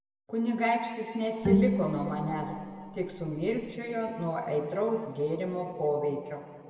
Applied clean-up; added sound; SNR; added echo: none; Bowed string instrument; -1 dB; reverberation time 2.4 s.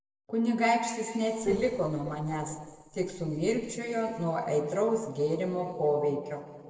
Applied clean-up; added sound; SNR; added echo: neural separator model SepFormer DNS4.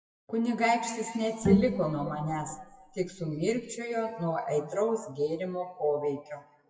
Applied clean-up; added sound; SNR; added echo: classical method WPE with log-MMSE.